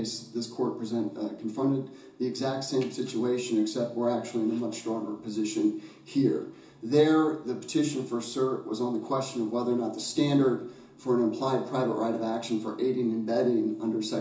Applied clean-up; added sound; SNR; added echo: none; none; none; reverberation time 0.7 s.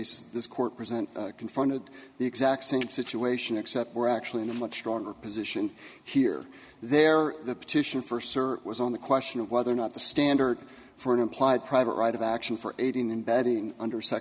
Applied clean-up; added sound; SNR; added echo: none; none; none; none.